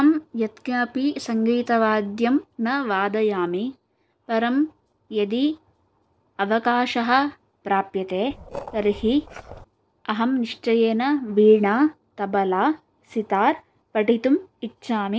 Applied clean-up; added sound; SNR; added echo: neural separator model SepFormer DNS4.